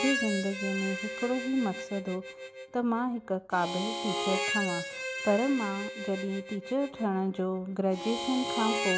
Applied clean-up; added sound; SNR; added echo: none; Harmonica; 5 dB; none.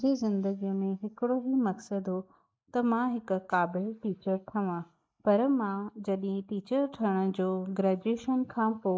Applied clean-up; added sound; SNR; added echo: neural mask model Resemble Enhance denoiser.